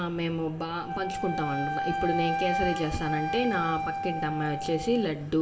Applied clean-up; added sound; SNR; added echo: none; Wind instrument, woodwind instrument; 3 dB; reverberation time 2.2 s.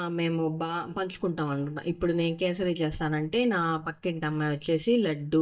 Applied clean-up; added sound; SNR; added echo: neural mask model DeepFilterNet 3.